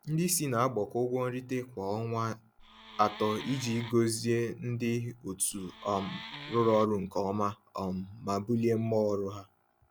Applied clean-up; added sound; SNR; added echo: none; Wood; 14 dB; none.